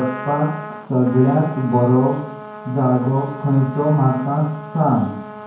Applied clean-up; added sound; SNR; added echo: none; Trumpet; 14 dB; reverberation time 0.9 s.